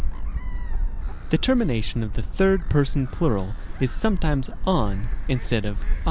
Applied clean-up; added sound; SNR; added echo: none; Gull, seagull; -1 dB; none.